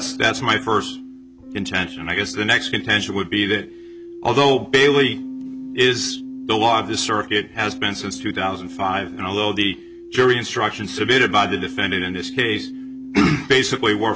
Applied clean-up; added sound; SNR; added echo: none; Keyboard (musical); 13 dB; none.